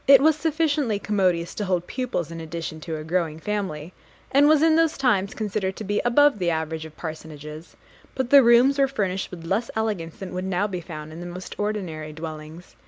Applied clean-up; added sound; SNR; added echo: none; none; none; none.